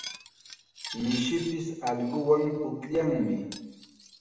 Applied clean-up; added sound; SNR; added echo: none; Cutlery, silverware; 15 dB; reverberation time 1.0 s.